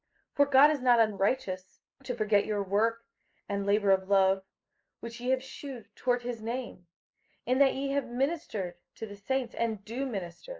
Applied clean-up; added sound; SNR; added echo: neural mask model Resemble Enhance denoiser.